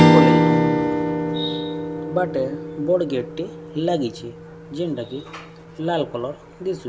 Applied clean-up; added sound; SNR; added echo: none; Strum; -4 dB; none.